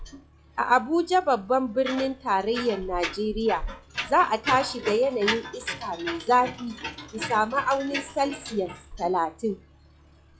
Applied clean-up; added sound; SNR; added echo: classical method log-MMSE.